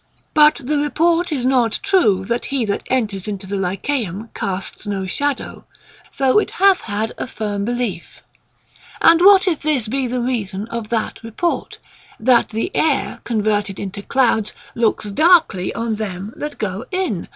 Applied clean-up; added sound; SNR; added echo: none; none; none; none.